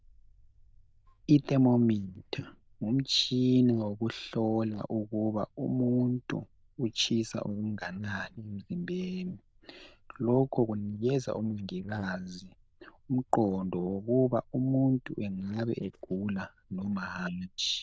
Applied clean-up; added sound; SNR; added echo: neural diffusion model UNIVERSE++.